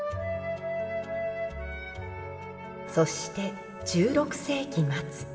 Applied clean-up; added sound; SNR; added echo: none; none; none; reverberation time 2.2 s.